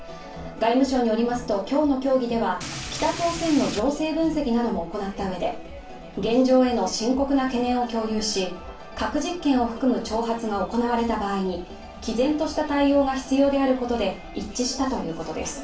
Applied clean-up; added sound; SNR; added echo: none; Rain; 10 dB; reverberation time 0.3 s.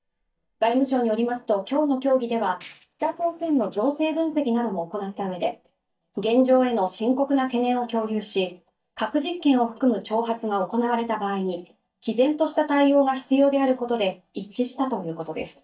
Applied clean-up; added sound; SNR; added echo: neural mask model DeepFilterNet 3.